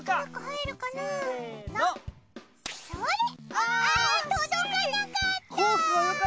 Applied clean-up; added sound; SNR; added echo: none; none; none; none.